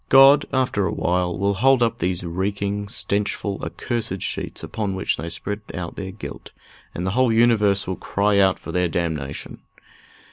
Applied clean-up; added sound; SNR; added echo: none; none; none; none.